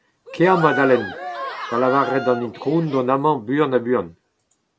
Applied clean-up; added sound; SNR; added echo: none; Cheering; 9 dB; none.